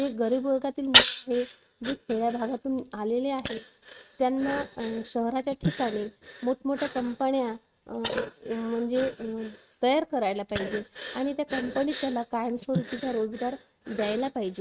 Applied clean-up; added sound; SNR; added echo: neural mask model RNNoise.